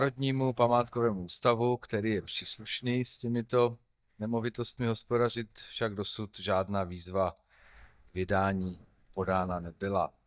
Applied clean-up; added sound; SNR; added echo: neural mask model DeepFilterNet 3.